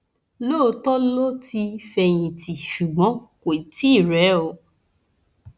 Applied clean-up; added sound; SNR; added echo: none; none; none; none.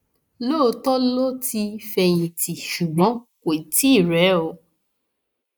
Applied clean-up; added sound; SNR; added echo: neural mask model Resemble Enhance denoiser.